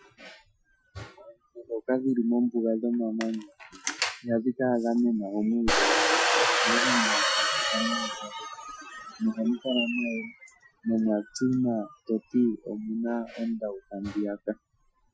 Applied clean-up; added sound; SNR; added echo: classical method Wiener filter.